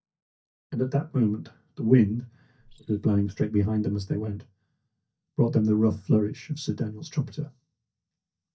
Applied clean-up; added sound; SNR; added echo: neural mask model DeepFilterNet 3.